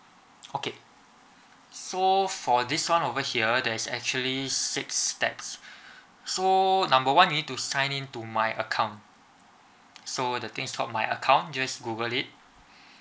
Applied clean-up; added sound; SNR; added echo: none; none; none; none.